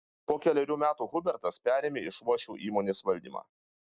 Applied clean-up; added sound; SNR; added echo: none; none; none; none.